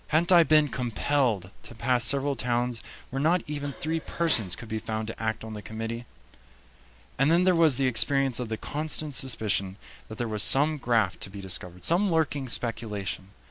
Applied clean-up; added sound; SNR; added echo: none; Dishes, pots, and pans; 16 dB; none.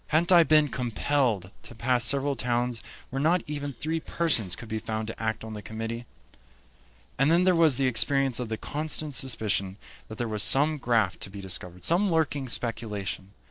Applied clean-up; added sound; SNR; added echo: neural separator model SepFormer DNS4.